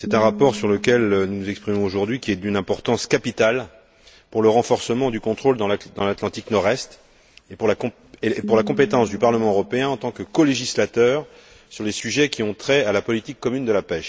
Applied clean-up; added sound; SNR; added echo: none; Piano; 14 dB; none.